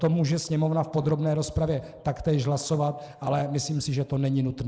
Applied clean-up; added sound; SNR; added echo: neural mask model Resemble Enhance denoiser.